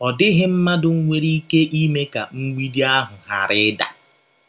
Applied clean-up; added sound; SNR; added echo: none; none; none; none.